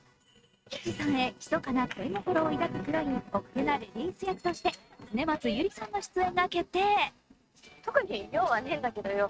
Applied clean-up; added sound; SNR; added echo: neural mask model RNNoise.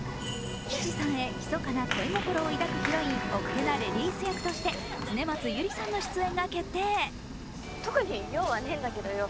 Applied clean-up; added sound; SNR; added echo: none; Applause; 6 dB; none.